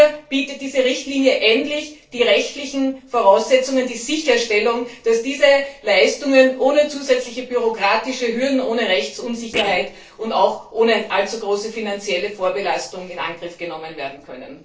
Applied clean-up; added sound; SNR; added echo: neural separator model SepFormer DNS4.